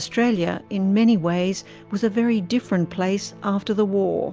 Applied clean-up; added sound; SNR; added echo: none; none; none; none.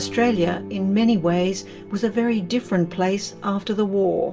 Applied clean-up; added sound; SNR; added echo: none; Guitar; 16 dB; reverberation time 0.2 s.